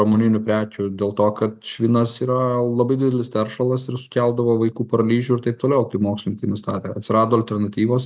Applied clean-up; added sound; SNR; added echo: none; none; none; none.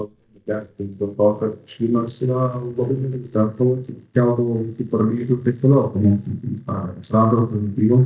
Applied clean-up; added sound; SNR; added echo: neural mask model DeepFilterNet 3.